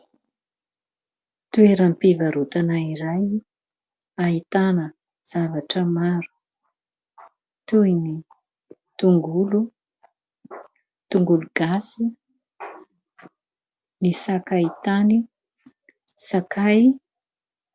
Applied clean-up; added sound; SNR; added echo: none; none; none; none.